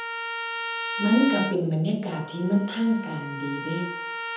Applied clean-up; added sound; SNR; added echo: none; Trumpet; 7 dB; reverberation time 1.0 s.